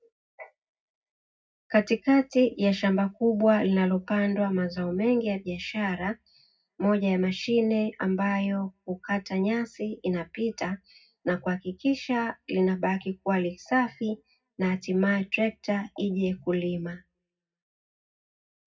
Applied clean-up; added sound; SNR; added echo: none; none; none; reverberation time 0.4 s.